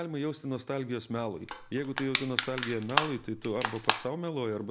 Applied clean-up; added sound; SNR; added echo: none; Crushing; -1 dB; none.